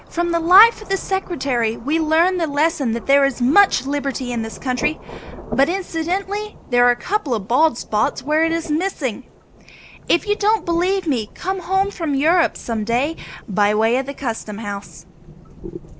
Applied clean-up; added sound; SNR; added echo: none; Rain / Thunderstorm; 18 dB; none.